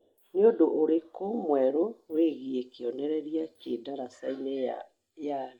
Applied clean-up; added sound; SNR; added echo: neural mask model Resemble Enhance denoiser.